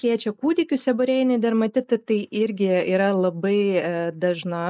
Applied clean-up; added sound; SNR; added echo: neural mask model Resemble Enhance denoiser.